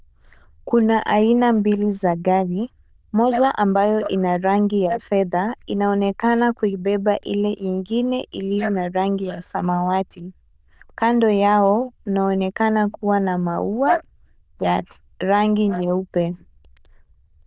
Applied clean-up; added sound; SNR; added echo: neural diffusion model UNIVERSE++.